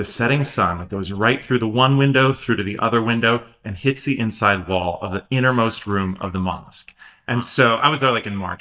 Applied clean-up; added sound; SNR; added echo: neural mask model DeepFilterNet 3.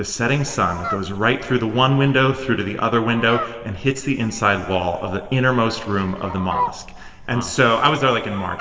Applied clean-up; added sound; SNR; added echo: none; Fowl; 13 dB; reverberation time 2.8 s.